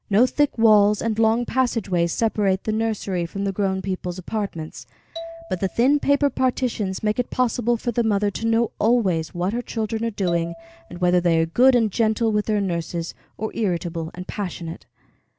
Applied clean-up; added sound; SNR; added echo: none; Marimba, xylophone; 19 dB; none.